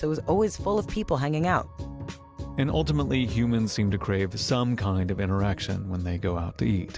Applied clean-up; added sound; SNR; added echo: none; none; none; none.